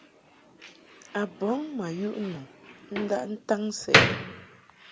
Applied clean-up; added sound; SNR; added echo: none; Slam; -2 dB; none.